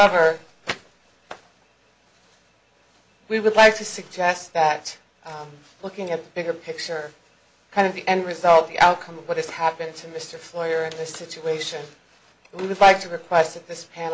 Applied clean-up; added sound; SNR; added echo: none; none; none; none.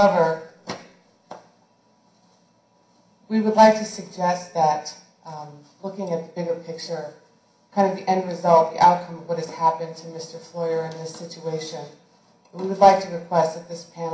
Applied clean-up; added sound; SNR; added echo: none; none; none; reverberation time 0.5 s.